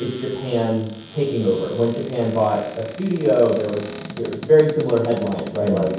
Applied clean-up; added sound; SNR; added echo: none; Cupboard open or close; 18 dB; reverberation time 0.9 s.